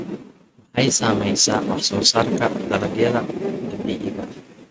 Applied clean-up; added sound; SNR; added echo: neural mask model RNNoise.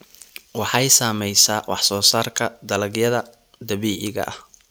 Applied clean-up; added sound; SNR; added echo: none; none; none; none.